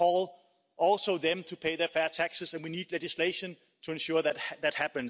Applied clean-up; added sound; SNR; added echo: none; none; none; none.